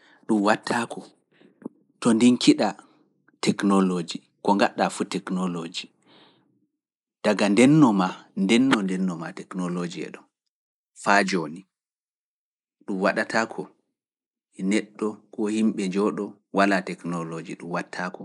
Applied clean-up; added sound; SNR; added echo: neural mask model Resemble Enhance denoiser.